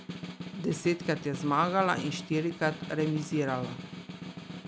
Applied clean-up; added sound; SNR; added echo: none; Snare drum; 9 dB; none.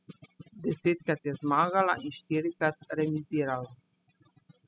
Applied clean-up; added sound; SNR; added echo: classical method spectral subtraction.